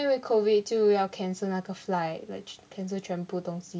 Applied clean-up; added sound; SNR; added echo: none; none; none; none.